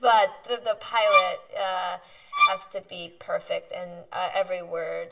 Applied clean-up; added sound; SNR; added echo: none; Bowed string instrument; -3 dB; reverberation time 0.7 s.